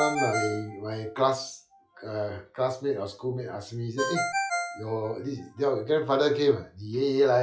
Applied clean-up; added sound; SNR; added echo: classical method log-MMSE.